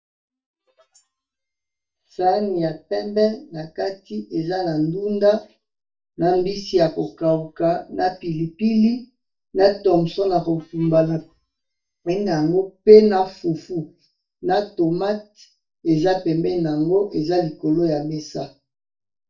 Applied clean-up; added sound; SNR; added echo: neural mask model DeepFilterNet 3.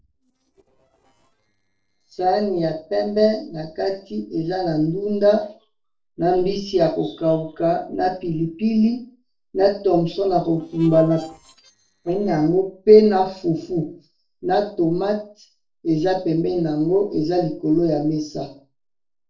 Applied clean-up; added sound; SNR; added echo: neural separator model SepFormer DNS4.